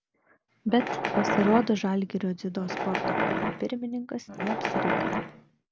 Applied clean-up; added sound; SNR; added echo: none; Wild animals; 1 dB; none.